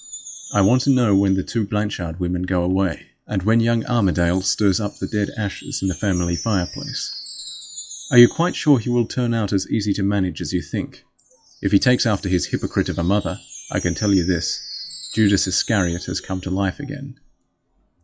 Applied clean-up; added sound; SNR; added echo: classical method log-MMSE.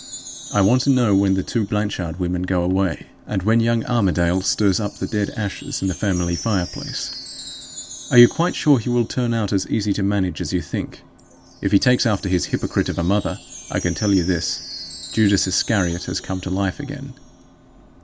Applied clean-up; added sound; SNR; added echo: none; Wind chime; 18 dB; none.